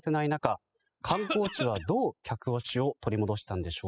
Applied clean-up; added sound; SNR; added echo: classical method spectral subtraction.